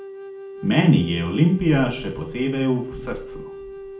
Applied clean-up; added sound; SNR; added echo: none; Wind instrument, woodwind instrument; 14 dB; reverberation time 0.4 s.